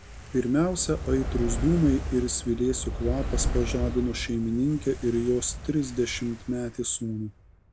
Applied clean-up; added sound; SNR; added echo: none; Fire; 6 dB; none.